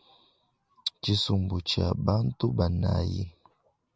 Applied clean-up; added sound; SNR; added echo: none; none; none; none.